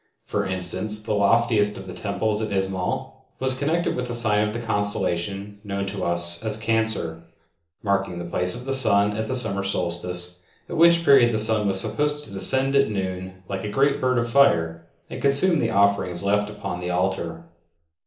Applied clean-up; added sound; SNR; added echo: none; none; none; reverberation time 0.8 s.